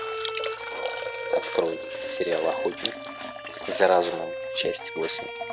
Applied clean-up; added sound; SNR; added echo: none; Bowed string instrument + Liquid; 4 dB; none.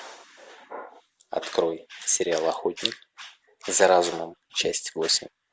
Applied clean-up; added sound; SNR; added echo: none; none; none; none.